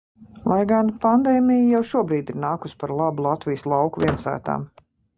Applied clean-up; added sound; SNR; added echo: none; Squeak; 16 dB; none.